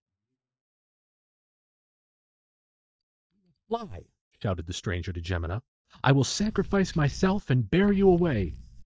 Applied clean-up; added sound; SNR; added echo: neural mask model DeepFilterNet 3.